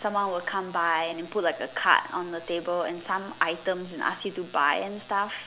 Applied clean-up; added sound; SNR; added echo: none; none; none; none.